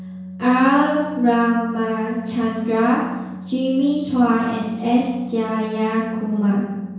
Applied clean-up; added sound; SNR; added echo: none; Organ; 14 dB; reverberation time 1.0 s.